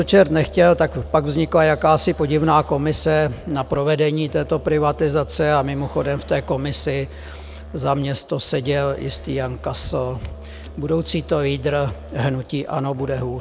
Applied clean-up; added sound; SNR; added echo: none; Musical instrument; 16 dB; none.